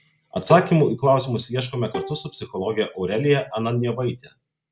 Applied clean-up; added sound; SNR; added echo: none; Bowed string instrument; 14 dB; none.